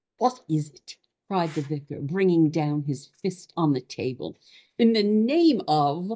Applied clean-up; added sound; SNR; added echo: neural mask model DeepFilterNet 3.